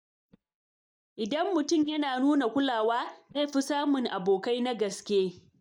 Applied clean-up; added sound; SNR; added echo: neural mask model DeepFilterNet 3.